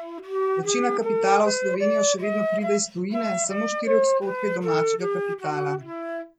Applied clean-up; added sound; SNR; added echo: none; Wind instrument, woodwind instrument; -2 dB; none.